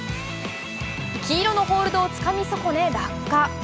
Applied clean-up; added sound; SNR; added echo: none; none; none; none.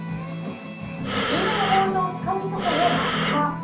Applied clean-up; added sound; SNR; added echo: none; Breathing; 2 dB; reverberation time 0.6 s.